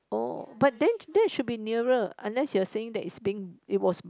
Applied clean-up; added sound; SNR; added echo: none; none; none; none.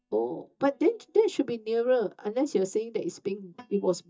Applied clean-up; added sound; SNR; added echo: neural mask model DeepFilterNet 3.